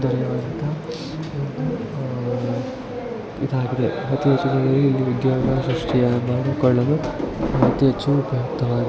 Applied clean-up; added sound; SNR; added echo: none; none; none; none.